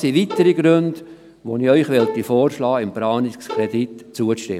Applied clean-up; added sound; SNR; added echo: none; Bowed string instrument; 12 dB; none.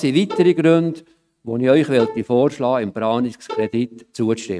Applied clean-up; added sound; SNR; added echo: neural mask model RNNoise.